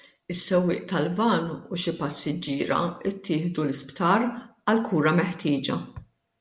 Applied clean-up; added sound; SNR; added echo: none; none; none; none.